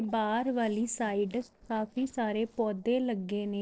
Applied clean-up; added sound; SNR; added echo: neural separator model SepFormer DNS4.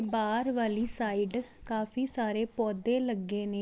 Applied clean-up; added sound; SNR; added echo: none; none; none; none.